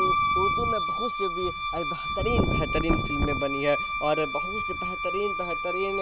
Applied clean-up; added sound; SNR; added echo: none; Wind instrument, woodwind instrument; 0 dB; none.